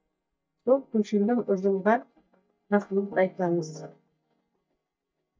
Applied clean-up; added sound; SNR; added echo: neural mask model DeepFilterNet 3.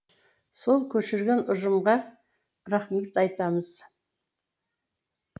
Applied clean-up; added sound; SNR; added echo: none; none; none; none.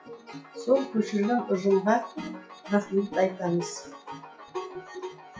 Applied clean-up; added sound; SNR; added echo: classical method WPE with log-MMSE.